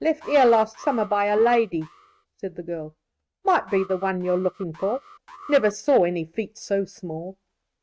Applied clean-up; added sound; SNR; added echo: neural mask model RNNoise.